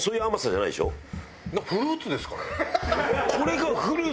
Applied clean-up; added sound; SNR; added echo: none; Run; 13 dB; none.